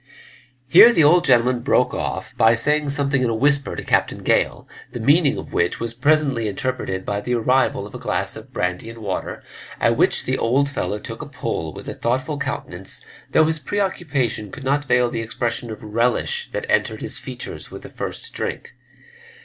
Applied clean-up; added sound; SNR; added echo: none; none; none; none.